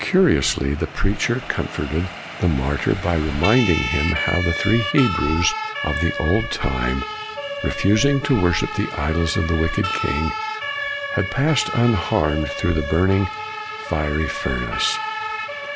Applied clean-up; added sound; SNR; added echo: none; Siren; 7 dB; none.